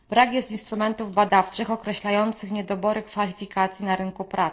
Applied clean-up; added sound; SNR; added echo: neural separator model SepFormer DNS4.